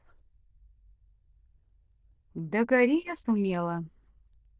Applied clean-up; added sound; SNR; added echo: neural diffusion model UNIVERSE++.